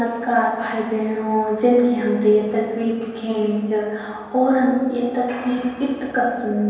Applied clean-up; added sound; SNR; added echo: none; none; none; reverberation time 1.2 s.